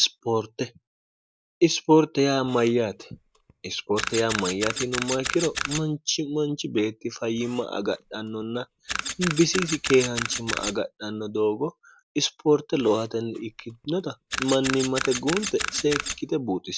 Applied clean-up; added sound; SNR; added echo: none; Camera; 7 dB; none.